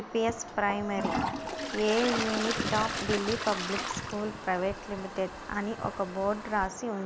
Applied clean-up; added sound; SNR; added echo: none; Toilet flush; 6 dB; none.